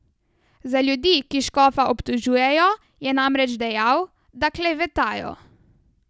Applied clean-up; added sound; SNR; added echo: none; none; none; none.